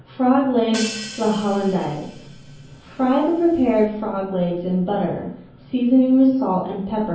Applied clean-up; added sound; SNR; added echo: none; Hi-hat; 16 dB; reverberation time 0.7 s.